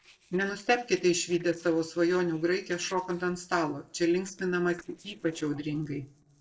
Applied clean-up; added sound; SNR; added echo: neural separator model SepFormer DNS4.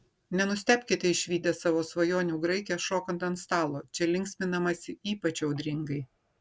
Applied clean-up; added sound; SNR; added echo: none; none; none; none.